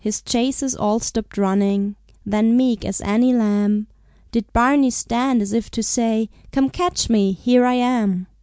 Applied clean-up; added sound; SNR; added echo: none; none; none; none.